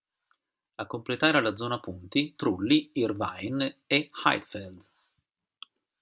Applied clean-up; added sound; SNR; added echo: none; none; none; none.